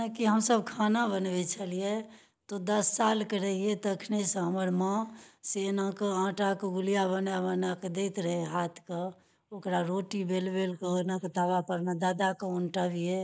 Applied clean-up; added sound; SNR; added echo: neural mask model Resemble Enhance denoiser.